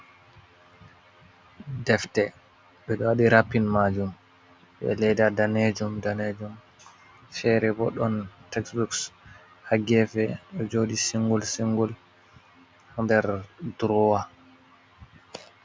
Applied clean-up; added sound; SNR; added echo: none; none; none; none.